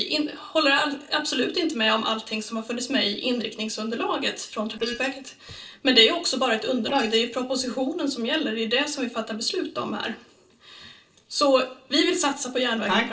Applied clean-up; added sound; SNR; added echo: neural separator model SepFormer DNS4.